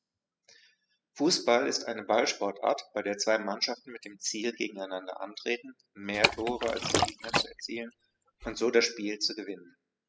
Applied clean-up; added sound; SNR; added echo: classical method spectral subtraction.